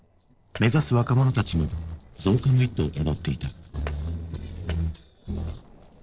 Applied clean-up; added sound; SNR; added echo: neural separator model SepFormer DNS4.